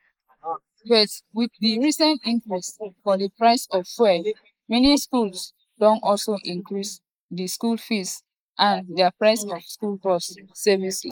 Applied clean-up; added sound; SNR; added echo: neural mask model Resemble Enhance denoiser.